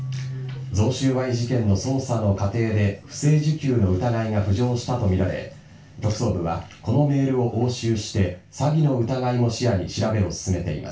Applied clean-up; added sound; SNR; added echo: none; Keyboard (musical); 18 dB; reverberation time 0.2 s.